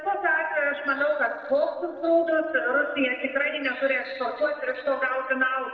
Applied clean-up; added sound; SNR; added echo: neural separator model SepFormer DNS4.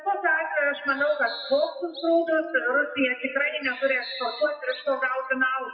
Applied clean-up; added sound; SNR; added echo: classical method WPE with log-MMSE.